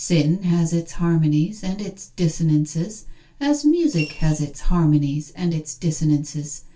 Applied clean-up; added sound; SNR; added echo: none; Coin (dropping) / Glass; 16 dB; reverberation time 0.2 s.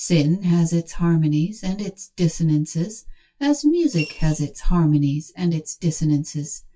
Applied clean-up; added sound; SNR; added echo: classical method WPE with log-MMSE.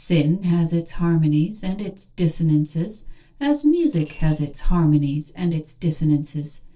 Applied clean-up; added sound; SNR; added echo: neural separator model SepFormer DNS4.